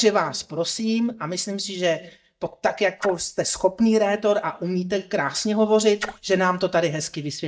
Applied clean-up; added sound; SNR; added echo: neural mask model DeepFilterNet 3.